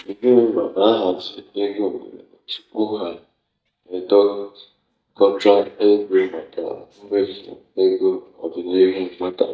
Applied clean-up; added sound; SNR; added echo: neural mask model DeepFilterNet 3.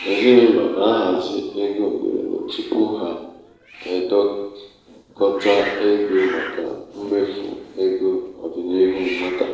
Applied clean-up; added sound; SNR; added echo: neural separator model SepFormer DNS4.